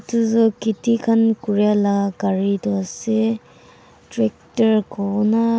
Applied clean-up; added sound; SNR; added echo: none; none; none; none.